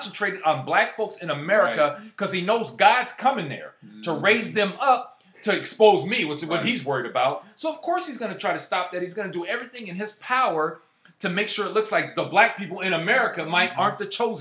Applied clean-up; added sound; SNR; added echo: none; none; none; none.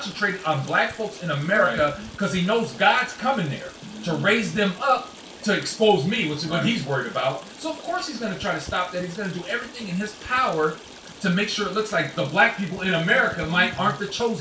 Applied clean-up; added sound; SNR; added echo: none; Stream; 18 dB; reverberation time 0.1 s.